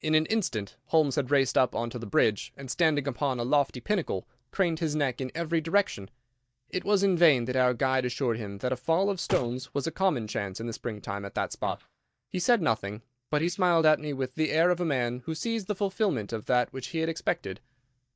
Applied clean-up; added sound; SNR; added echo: neural mask model DeepFilterNet 3.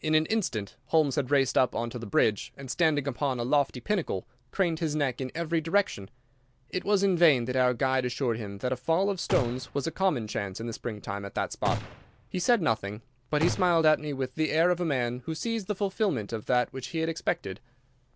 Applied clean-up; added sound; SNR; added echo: none; Gunshot, gunfire; 10 dB; none.